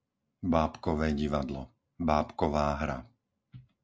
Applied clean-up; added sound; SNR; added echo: none; none; none; none.